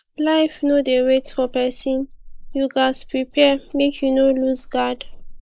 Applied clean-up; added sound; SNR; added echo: neural mask model Resemble Enhance denoiser.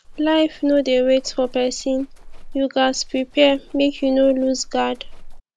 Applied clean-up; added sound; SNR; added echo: none; Livestock, farm animals, working animals; 17 dB; none.